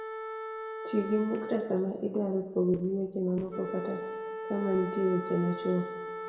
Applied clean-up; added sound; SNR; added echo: none; Wind instrument, woodwind instrument; 8 dB; reverberation time 1.2 s.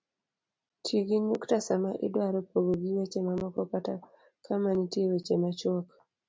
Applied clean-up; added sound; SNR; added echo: none; none; none; none.